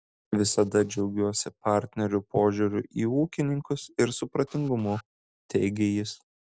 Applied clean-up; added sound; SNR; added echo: neural separator model SepFormer DNS4.